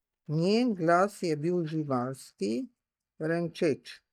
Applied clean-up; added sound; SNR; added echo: neural mask model DeepFilterNet 3.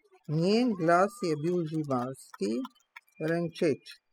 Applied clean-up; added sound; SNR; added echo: classical method spectral subtraction.